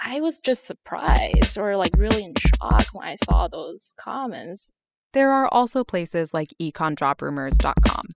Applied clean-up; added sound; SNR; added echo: classical method spectral subtraction.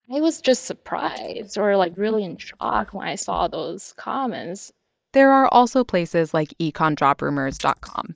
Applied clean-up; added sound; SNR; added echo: neural mask model DeepFilterNet 3.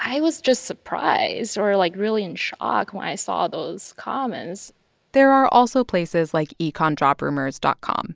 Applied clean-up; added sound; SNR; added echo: none; none; none; none.